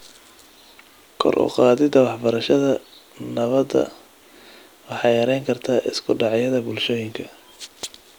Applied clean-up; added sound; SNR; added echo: none; none; none; none.